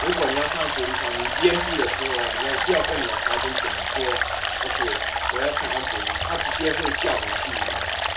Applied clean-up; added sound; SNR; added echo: none; Stream; -3 dB; reverberation time 0.3 s.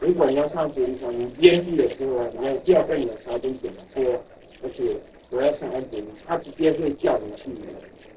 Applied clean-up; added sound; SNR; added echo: neural separator model SepFormer DNS4.